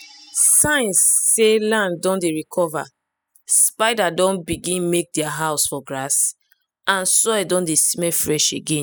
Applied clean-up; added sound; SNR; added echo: classical method spectral subtraction.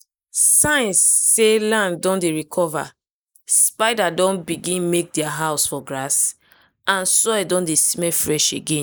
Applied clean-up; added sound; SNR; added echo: neural mask model Resemble Enhance denoiser.